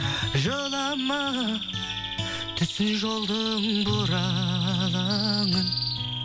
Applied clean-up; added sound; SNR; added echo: none; Bird vocalization, bird call, bird song; 5 dB; none.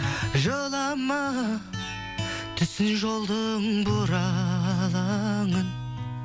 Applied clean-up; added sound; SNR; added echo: none; none; none; none.